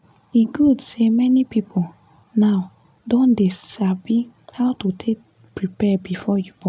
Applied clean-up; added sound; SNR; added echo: none; none; none; none.